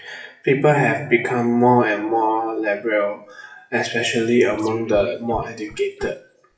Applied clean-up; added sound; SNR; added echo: classical method WPE with log-MMSE.